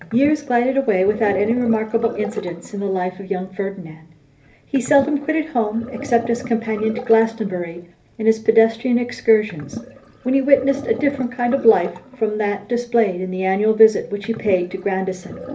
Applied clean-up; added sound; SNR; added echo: none; Sink (filling or washing); 16 dB; reverberation time 0.3 s.